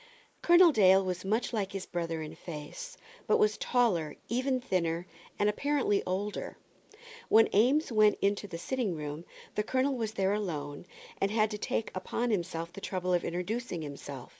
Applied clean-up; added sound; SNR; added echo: neural mask model Resemble Enhance denoiser.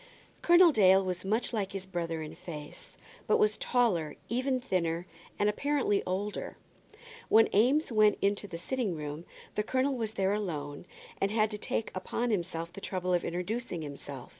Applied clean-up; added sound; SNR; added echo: none; none; none; none.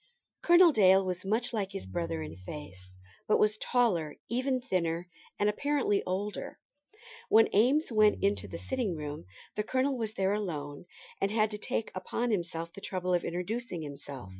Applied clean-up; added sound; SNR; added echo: classical method Wiener filter.